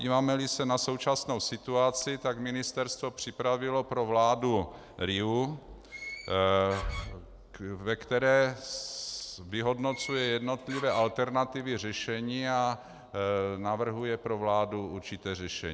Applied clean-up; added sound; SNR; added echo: none; Door; 13 dB; none.